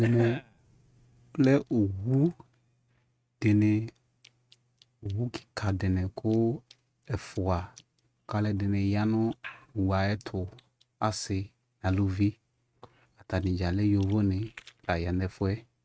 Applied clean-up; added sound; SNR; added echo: neural mask model RNNoise.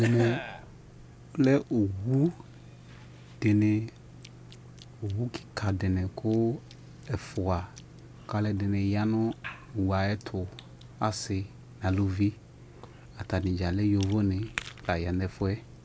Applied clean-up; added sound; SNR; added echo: none; Chewing, mastication / Cough; 18 dB; none.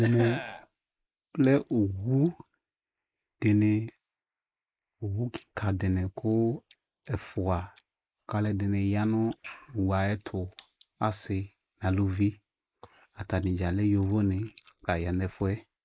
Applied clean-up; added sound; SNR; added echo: neural mask model Resemble Enhance denoiser.